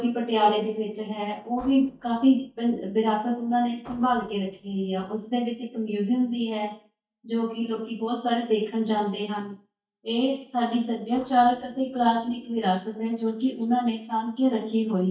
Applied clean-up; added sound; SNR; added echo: neural mask model DeepFilterNet 3.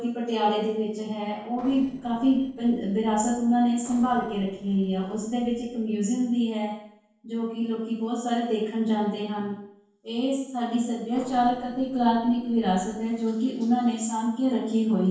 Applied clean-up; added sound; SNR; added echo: neural separator model SepFormer DNS4.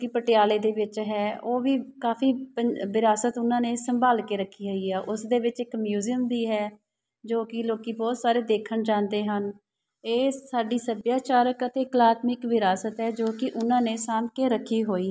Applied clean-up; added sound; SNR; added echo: none; none; none; none.